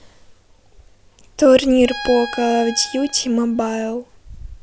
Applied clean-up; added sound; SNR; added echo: none; Bowed string instrument; 14 dB; none.